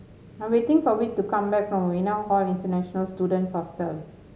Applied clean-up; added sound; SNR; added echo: none; none; none; none.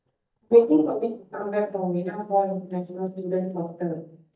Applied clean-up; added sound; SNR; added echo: neural mask model DeepFilterNet 3.